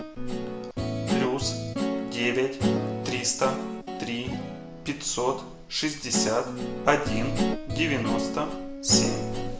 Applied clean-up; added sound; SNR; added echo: none; Guitar; 1 dB; reverberation time 0.6 s.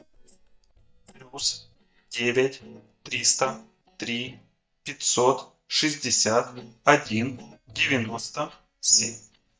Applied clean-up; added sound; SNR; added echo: neural mask model DeepFilterNet 3.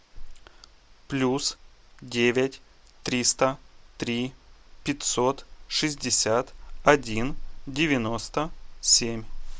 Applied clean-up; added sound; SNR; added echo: none; none; none; none.